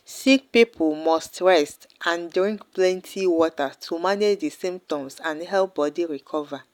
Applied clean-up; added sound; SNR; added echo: none; none; none; none.